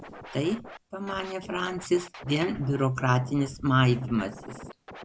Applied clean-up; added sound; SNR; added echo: none; Scratching (performance technique); 16 dB; none.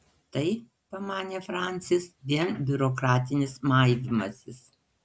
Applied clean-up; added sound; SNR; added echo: none; none; none; none.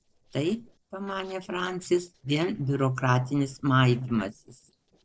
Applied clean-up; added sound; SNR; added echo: neural separator model SepFormer DNS4.